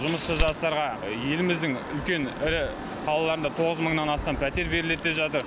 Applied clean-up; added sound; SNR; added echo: none; Crack; 10 dB; none.